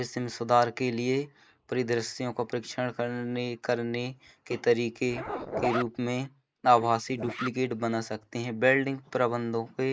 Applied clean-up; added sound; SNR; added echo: neural mask model Resemble Enhance denoiser.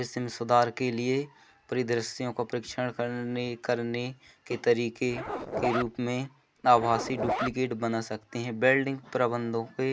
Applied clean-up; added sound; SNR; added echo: none; Zipper (clothing); 5 dB; none.